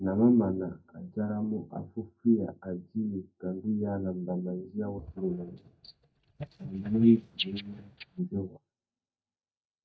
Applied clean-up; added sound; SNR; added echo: neural mask model DeepFilterNet 3.